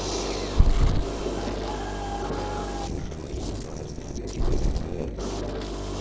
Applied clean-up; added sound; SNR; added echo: neural separator model SepFormer DNS4.